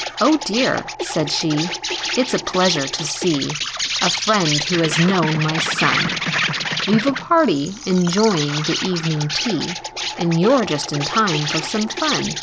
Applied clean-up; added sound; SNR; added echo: none; Insect; 4 dB; none.